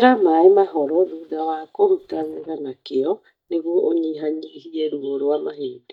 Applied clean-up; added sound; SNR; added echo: neural mask model DeepFilterNet 3.